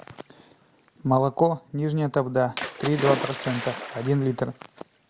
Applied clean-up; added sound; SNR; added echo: none; Splash, splatter; 11 dB; none.